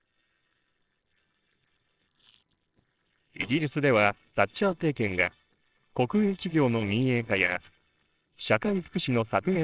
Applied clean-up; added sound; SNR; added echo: neural separator model SepFormer WHAMR!.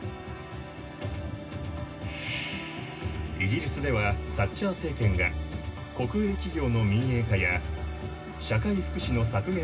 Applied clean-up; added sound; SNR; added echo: none; Bowed string instrument; 16 dB; reverberation time 0.4 s.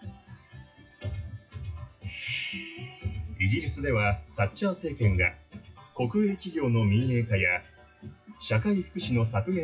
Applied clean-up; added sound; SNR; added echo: classical method WPE with log-MMSE.